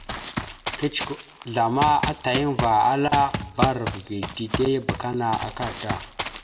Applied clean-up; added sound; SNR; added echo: none; Run; 5 dB; reverberation time 0.8 s.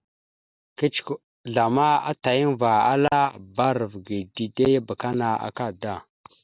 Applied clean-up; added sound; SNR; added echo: none; none; none; none.